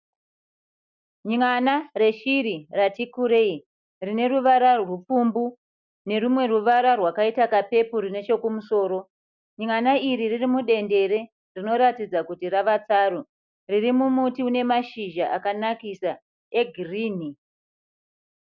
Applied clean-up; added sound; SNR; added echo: none; none; none; none.